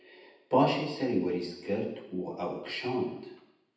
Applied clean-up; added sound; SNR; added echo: none; none; none; reverberation time 0.9 s.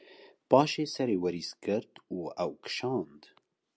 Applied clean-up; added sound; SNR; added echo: none; none; none; none.